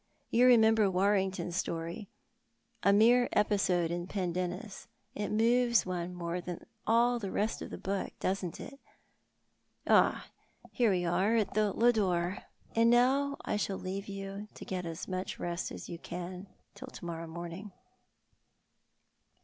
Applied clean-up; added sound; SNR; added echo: none; none; none; none.